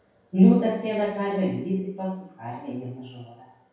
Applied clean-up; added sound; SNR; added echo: none; none; none; reverberation time 0.7 s.